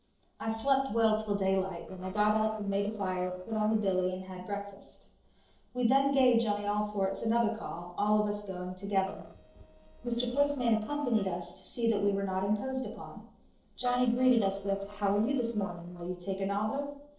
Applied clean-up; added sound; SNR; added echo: neural separator model SepFormer DNS4.